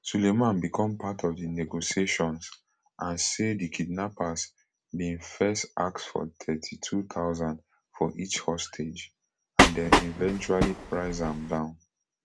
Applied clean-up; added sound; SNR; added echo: none; Train; -5 dB; none.